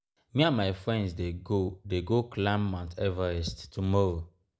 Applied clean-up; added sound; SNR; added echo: none; none; none; none.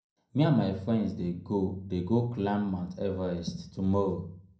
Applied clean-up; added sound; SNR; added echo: none; none; none; reverberation time 0.5 s.